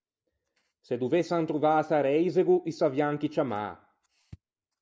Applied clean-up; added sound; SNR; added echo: none; none; none; none.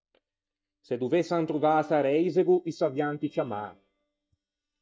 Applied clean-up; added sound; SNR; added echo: neural mask model DeepFilterNet 3.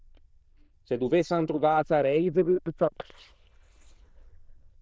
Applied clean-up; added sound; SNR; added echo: neural diffusion model UNIVERSE++.